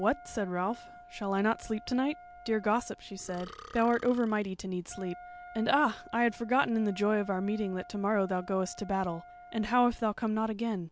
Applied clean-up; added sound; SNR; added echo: none; Burping, eructation + Wind instrument, woodwind instrument; 20 dB; none.